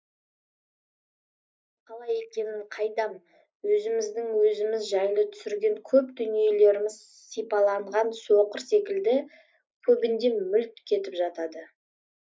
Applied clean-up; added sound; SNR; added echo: neural mask model Resemble Enhance denoiser.